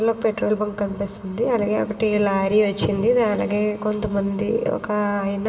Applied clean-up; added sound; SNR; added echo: none; none; none; reverberation time 2.2 s.